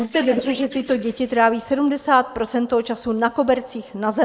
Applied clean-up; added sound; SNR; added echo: neural mask model Resemble Enhance denoiser.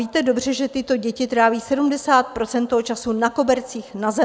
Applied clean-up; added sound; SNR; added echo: none; none; none; none.